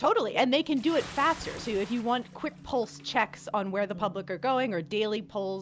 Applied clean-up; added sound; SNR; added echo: none; Bathtub (filling or washing) / Splash, splatter; 20 dB; none.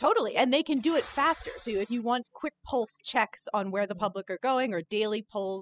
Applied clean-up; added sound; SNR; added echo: classical method spectral subtraction.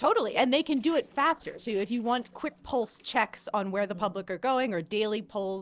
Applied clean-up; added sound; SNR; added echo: neural separator model SepFormer DNS4.